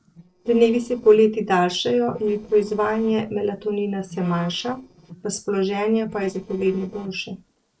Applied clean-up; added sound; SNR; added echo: neural separator model SepFormer DNS4.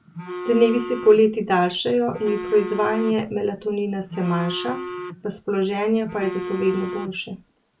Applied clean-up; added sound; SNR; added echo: none; Telephone; 11 dB; none.